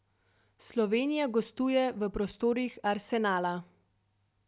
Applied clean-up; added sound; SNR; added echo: none; none; none; none.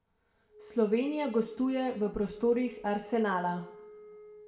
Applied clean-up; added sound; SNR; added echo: none; Wind instrument, woodwind instrument; 19 dB; reverberation time 0.6 s.